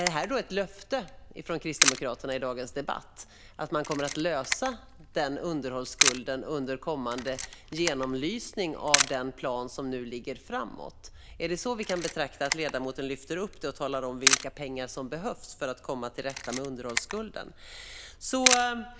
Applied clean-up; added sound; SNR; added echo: none; Camera; 1 dB; none.